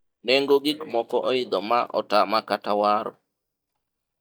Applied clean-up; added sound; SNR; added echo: neural mask model DeepFilterNet 3.